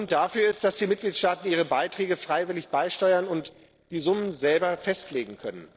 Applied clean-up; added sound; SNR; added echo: neural separator model SepFormer DNS4.